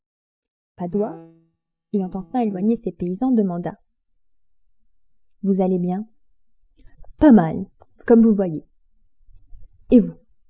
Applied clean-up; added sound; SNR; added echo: neural mask model DeepFilterNet 3.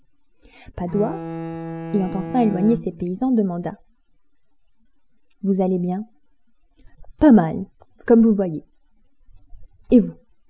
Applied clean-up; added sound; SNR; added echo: none; Bowed string instrument; 8 dB; none.